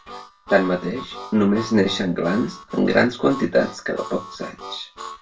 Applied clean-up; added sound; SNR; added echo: none; Harmonica; 15 dB; reverberation time 0.2 s.